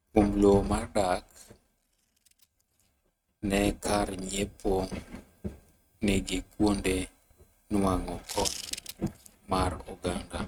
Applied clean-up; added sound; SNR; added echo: neural mask model RNNoise.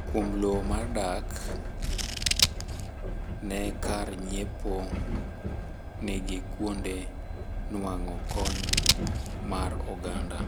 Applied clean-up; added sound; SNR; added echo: none; Train + Scissors; -4 dB; none.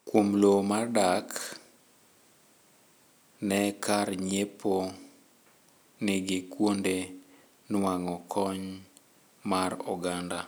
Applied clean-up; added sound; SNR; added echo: none; none; none; none.